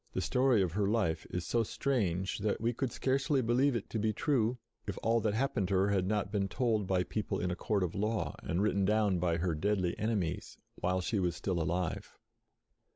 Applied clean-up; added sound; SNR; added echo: none; none; none; none.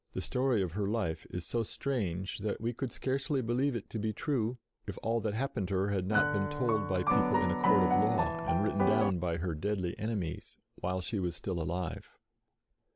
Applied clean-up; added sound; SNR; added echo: none; Piano; -2 dB; none.